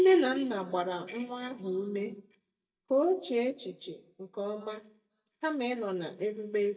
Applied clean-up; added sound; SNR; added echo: neural mask model DeepFilterNet 3.